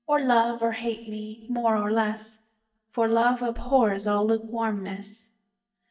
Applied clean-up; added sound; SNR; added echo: neural mask model DeepFilterNet 3.